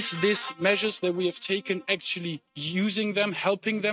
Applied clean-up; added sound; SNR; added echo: neural mask model RNNoise.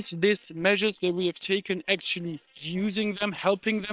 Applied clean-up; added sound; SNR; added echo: neural separator model SepFormer WHAM!.